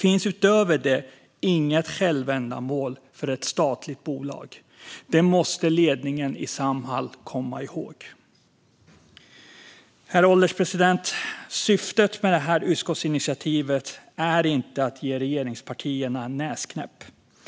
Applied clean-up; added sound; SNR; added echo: none; none; none; none.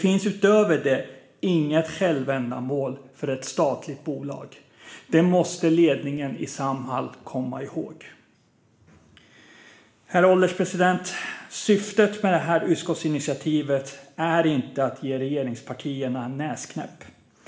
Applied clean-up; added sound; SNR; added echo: none; none; none; reverberation time 0.7 s.